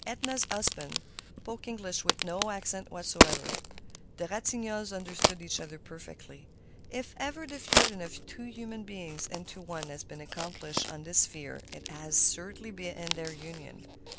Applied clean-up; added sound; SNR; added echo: none; Crack; -3 dB; none.